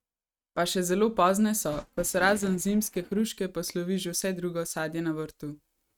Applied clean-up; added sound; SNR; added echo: neural mask model RNNoise.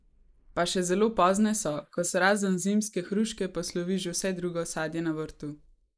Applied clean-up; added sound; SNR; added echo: neural mask model Resemble Enhance denoiser.